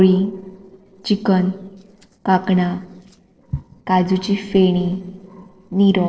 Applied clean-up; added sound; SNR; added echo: neural separator model SepFormer DNS4.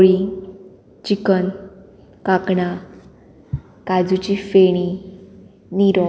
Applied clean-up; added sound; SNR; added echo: none; none; none; none.